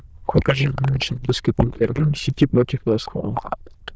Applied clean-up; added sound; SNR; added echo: neural diffusion model UNIVERSE++.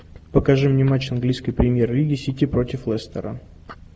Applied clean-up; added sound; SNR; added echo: none; none; none; none.